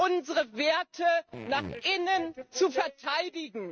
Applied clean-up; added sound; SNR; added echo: neural mask model RNNoise.